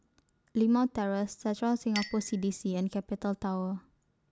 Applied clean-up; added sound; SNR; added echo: none; Chink, clink; 18 dB; none.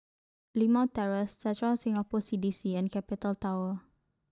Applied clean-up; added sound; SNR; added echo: neural mask model DeepFilterNet 3.